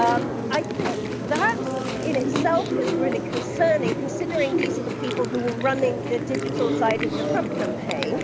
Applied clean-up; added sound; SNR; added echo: none; Chewing, mastication; 0 dB; none.